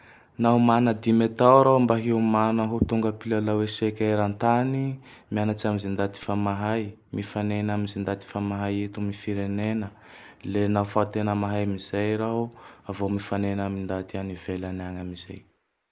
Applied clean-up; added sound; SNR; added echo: neural mask model Resemble Enhance denoiser.